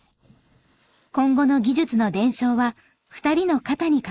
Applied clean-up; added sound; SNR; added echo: neural mask model Resemble Enhance denoiser.